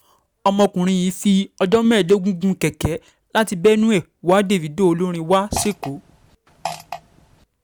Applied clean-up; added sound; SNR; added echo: none; Fart; 14 dB; none.